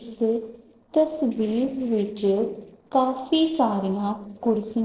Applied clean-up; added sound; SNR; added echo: neural separator model SepFormer DNS4.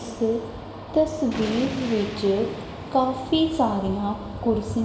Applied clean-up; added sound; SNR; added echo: none; Thunder; 12 dB; reverberation time 1.2 s.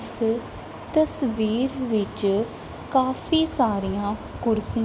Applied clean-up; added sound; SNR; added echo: none; none; none; none.